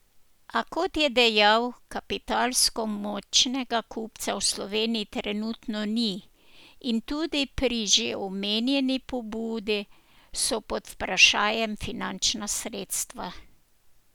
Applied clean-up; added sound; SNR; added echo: none; none; none; none.